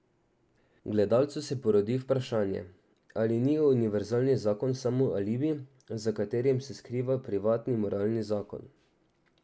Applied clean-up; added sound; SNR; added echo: none; none; none; none.